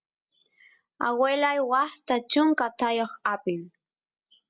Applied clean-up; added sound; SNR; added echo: none; none; none; none.